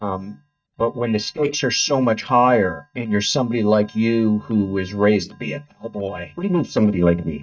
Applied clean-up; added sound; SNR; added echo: neural mask model DeepFilterNet 3.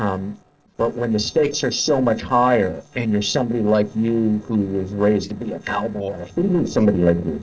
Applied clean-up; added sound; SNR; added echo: neural separator model SepFormer DNS4.